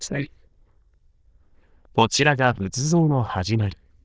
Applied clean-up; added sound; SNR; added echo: neural diffusion model UNIVERSE++.